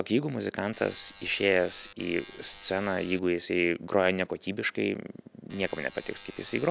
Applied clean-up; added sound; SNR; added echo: none; Alarm; 18 dB; none.